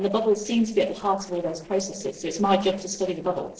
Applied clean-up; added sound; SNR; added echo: neural separator model SepFormer DNS4.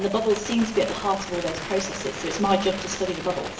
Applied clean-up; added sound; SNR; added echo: none; Bird; 9 dB; reverberation time 0.7 s.